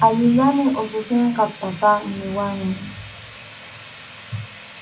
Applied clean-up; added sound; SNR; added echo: none; Sawing; 19 dB; reverberation time 0.4 s.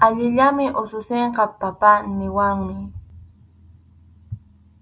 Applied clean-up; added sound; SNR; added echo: none; none; none; none.